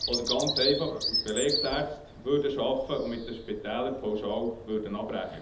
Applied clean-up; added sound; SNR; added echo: none; Bird vocalization, bird call, bird song; 5 dB; reverberation time 0.8 s.